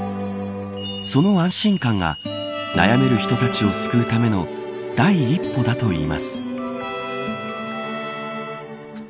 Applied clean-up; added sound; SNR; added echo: none; Trumpet; 13 dB; none.